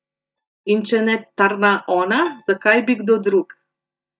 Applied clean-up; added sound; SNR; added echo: neural mask model DeepFilterNet 3.